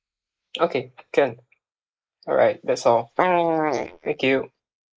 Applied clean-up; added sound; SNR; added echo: neural mask model Resemble Enhance denoiser.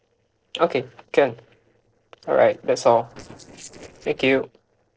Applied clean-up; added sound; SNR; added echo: neural separator model SepFormer DNS4.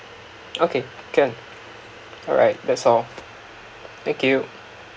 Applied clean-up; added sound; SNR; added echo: none; none; none; none.